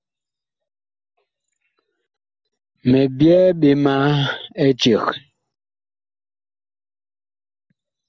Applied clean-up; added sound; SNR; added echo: none; none; none; none.